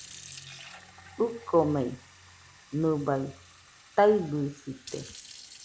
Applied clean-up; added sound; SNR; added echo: none; Fill (with liquid) / Sink (filling or washing); 20 dB; none.